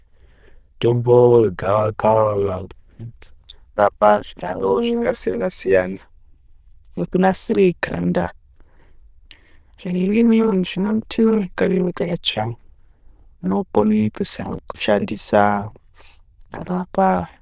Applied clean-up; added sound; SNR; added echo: neural diffusion model UNIVERSE++.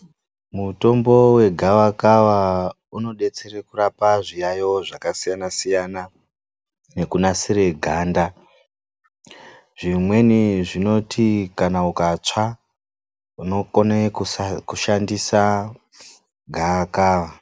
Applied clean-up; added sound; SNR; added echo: none; none; none; none.